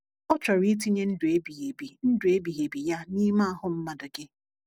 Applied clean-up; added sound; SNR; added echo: none; none; none; none.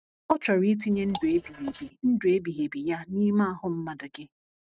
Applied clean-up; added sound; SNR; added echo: neural mask model RNNoise.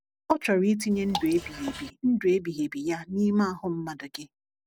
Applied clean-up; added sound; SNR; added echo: none; Drip / Water; 10 dB; none.